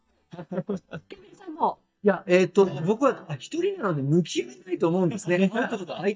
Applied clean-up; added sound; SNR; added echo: neural mask model DeepFilterNet 3.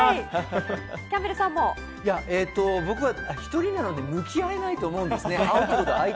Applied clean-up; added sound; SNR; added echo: none; none; none; none.